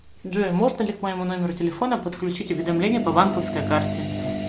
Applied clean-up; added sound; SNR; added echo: none; none; none; none.